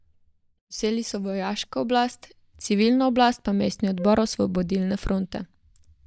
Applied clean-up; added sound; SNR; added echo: neural mask model DeepFilterNet 3.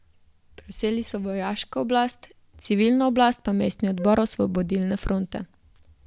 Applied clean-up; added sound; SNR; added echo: none; Wind instrument, woodwind instrument; 16 dB; none.